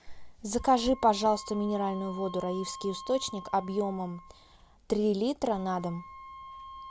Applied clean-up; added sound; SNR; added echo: none; Wind instrument, woodwind instrument; 16 dB; none.